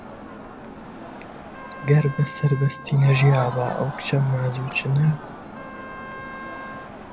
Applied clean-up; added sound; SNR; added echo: none; Wind instrument, woodwind instrument + Crowd; 13 dB; none.